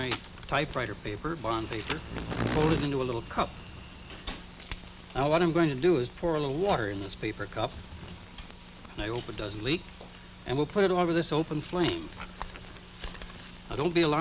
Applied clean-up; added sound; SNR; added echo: none; Insect; 6 dB; none.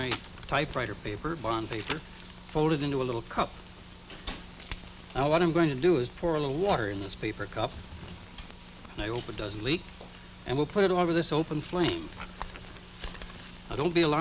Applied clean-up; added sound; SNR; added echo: none; none; none; none.